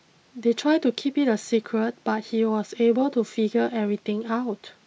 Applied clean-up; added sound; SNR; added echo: none; none; none; none.